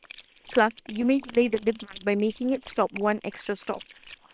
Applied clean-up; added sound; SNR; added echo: neural separator model SepFormer WHAM!.